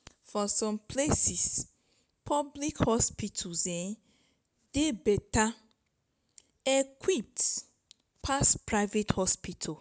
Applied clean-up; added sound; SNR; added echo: none; none; none; none.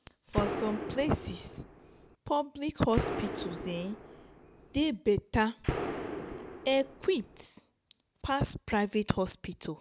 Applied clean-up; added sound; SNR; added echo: none; Gunshot, gunfire; 10 dB; none.